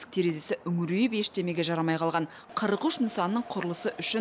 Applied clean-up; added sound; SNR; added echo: none; none; none; none.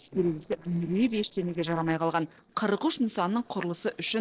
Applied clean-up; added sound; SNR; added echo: neural separator model SepFormer DNS4.